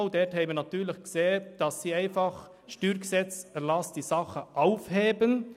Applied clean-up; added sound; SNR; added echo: none; none; none; none.